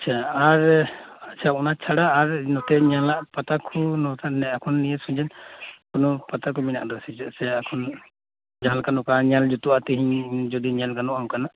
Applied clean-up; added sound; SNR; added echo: none; none; none; none.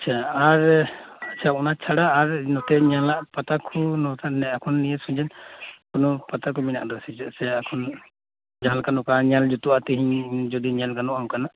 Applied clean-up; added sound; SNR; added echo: none; Dishes, pots, and pans / Chink, clink; 19 dB; none.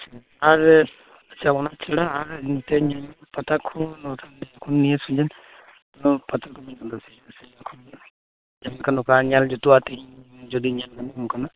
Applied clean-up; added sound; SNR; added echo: neural separator model SepFormer WHAM!.